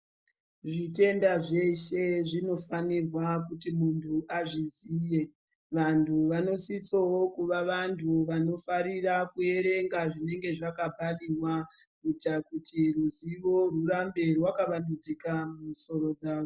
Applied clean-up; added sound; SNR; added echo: none; none; none; none.